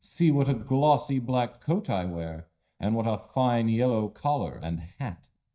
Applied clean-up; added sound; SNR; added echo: neural mask model DeepFilterNet 3.